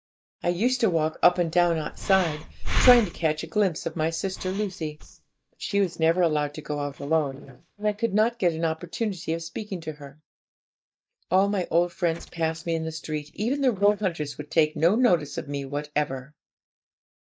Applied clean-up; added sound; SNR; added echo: neural mask model DeepFilterNet 3.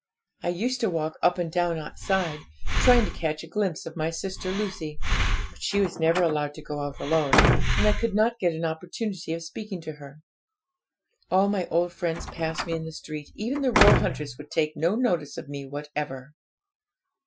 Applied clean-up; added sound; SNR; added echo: classical method Wiener filter.